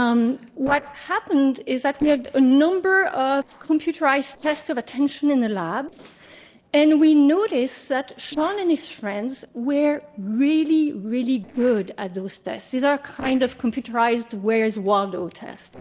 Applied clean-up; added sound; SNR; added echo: neural separator model SepFormer DNS4.